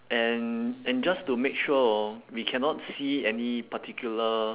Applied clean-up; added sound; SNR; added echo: none; none; none; none.